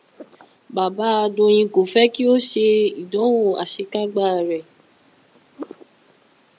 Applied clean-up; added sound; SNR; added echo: none; none; none; none.